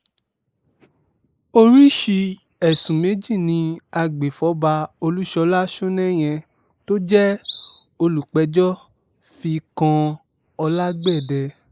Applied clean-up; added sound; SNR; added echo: neural mask model Resemble Enhance denoiser.